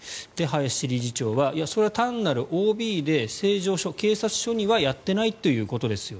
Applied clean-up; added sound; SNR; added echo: none; none; none; none.